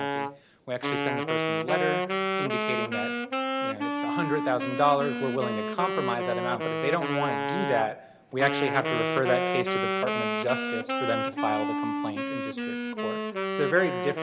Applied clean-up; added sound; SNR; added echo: none; Wind instrument, woodwind instrument; -1 dB; none.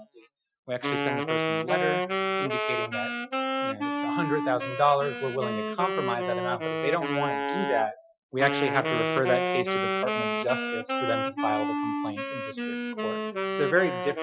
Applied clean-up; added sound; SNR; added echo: classical method Wiener filter.